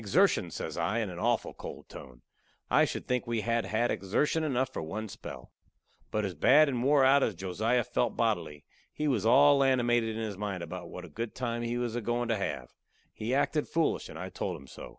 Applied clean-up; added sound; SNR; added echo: none; none; none; none.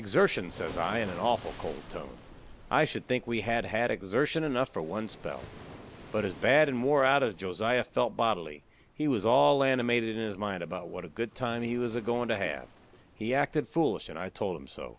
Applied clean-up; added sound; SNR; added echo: none; Waves, surf; 19 dB; none.